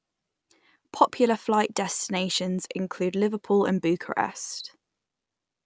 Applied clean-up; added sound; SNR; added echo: none; none; none; none.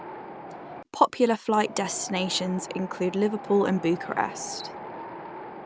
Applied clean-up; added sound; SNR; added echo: none; Wind; 12 dB; none.